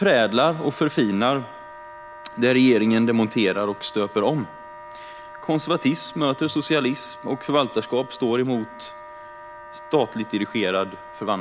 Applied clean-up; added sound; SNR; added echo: none; Wind instrument, woodwind instrument; 17 dB; none.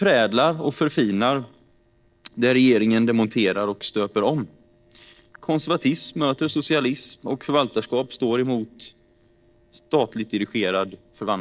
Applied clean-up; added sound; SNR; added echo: neural separator model SepFormer DNS4.